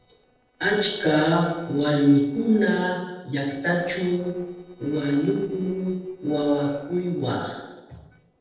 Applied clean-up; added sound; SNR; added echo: neural separator model SepFormer DNS4.